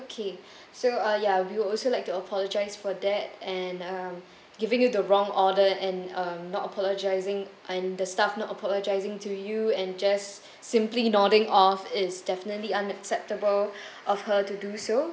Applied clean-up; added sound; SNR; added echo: none; none; none; none.